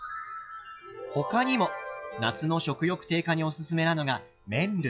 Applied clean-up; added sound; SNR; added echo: classical method log-MMSE.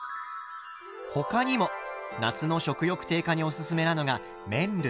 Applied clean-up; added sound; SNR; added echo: none; none; none; none.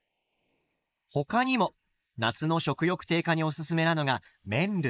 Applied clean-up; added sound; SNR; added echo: neural mask model Resemble Enhance denoiser.